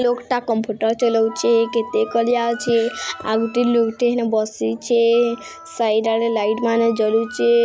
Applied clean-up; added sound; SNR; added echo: none; Wind instrument, woodwind instrument + Wind instrument, woodwind instrument; 18 dB; none.